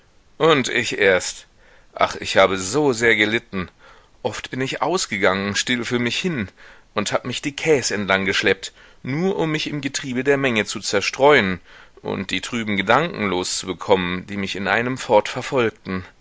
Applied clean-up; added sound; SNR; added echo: none; none; none; none.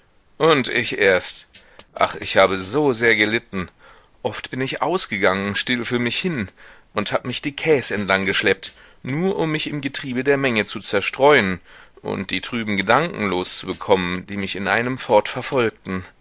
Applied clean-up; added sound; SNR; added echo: neural separator model SepFormer DNS4.